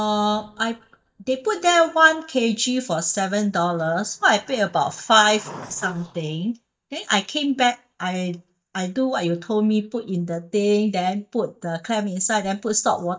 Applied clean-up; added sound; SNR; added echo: neural mask model DeepFilterNet 3.